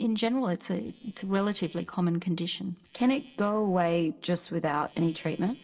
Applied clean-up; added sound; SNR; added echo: neural separator model SepFormer DNS4.